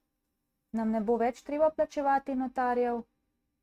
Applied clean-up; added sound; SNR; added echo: neural mask model RNNoise.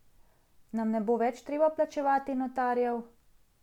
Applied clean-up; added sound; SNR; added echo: none; none; none; none.